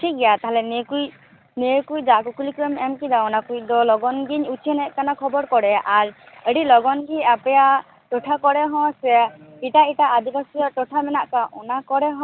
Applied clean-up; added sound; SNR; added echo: none; none; none; none.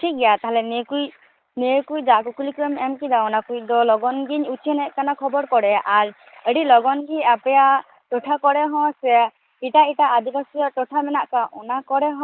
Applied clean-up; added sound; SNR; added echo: neural mask model Resemble Enhance denoiser.